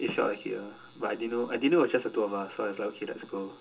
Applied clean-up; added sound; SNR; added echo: none; none; none; reverberation time 0.2 s.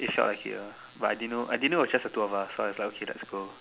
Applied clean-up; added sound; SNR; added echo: none; none; none; none.